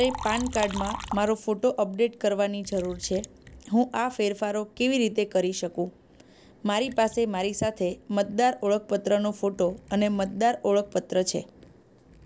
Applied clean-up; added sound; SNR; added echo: none; Liquid; 17 dB; none.